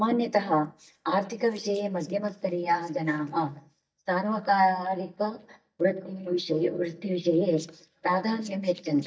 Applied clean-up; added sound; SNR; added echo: neural mask model DeepFilterNet 3.